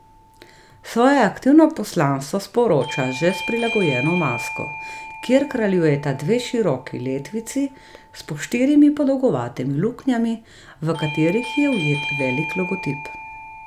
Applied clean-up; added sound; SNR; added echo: none; Bell / Doorbell; 12 dB; none.